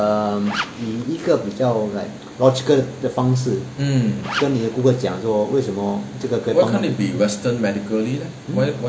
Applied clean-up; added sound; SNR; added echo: none; Zipper (clothing); 9 dB; none.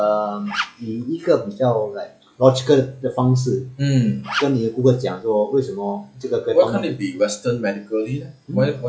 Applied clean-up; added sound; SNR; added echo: classical method log-MMSE.